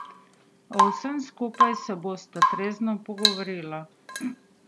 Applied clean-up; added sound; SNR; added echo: none; Drip / Water tap, faucet / Rain; -4 dB; none.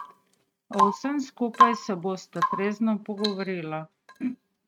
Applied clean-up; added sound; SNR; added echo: neural mask model RNNoise.